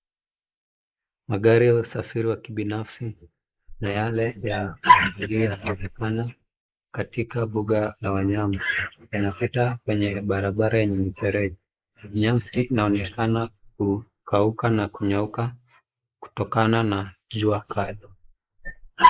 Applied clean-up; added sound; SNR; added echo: neural mask model Resemble Enhance denoiser.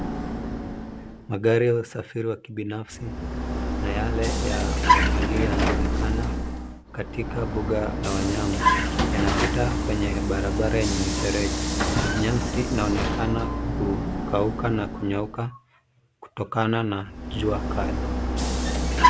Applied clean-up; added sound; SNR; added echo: none; Vehicle; -3 dB; none.